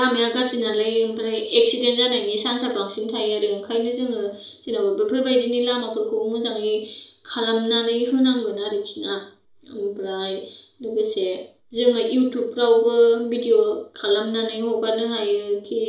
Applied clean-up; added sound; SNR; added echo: none; none; none; reverberation time 0.4 s.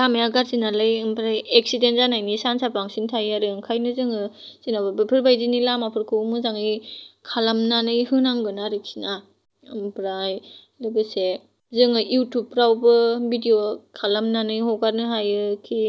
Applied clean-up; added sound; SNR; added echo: none; none; none; none.